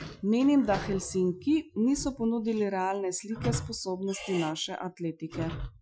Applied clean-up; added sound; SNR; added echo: classical method Wiener filter.